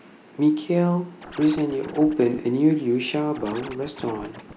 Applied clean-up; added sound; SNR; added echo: none; Scratching (performance technique); 18 dB; none.